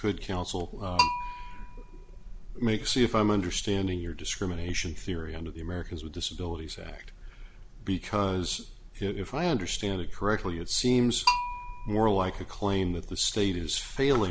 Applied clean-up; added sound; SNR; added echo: none; Bell; 5 dB; none.